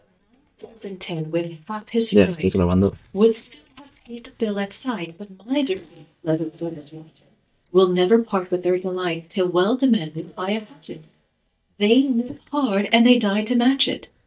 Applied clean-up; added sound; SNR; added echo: neural mask model DeepFilterNet 3.